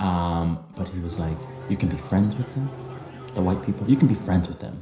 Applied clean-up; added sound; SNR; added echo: none; Race car, auto racing / Engine starting; 13 dB; reverberation time 0.5 s.